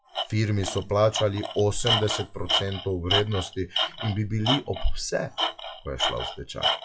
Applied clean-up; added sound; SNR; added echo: classical method WPE with log-MMSE.